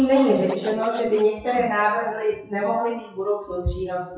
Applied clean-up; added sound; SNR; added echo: classical method WPE with log-MMSE.